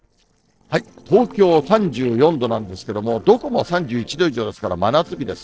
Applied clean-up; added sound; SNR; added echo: neural separator model SepFormer DNS4.